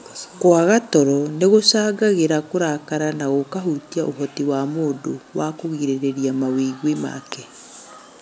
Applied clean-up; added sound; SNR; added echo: none; none; none; none.